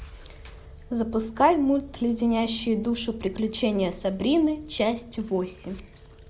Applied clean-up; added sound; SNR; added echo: none; Motorcycle; 20 dB; none.